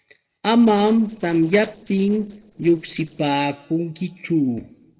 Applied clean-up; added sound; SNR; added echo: neural separator model SepFormer DNS4.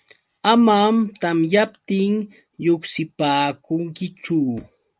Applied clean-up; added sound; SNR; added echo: none; none; none; none.